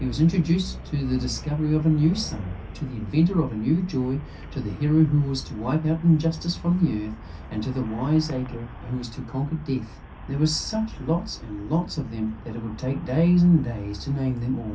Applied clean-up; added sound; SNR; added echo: none; Traffic noise, roadway noise; 14 dB; reverberation time 0.3 s.